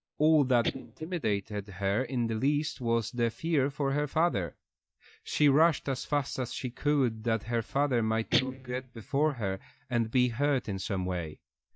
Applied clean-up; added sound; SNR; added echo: neural mask model DeepFilterNet 3.